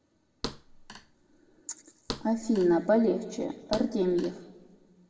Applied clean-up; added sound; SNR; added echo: none; Thump, thud; 14 dB; reverberation time 1.0 s.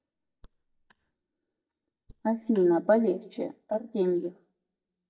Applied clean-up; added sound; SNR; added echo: neural mask model DeepFilterNet 3.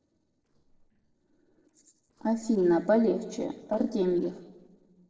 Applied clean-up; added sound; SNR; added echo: neural separator model SepFormer DNS4.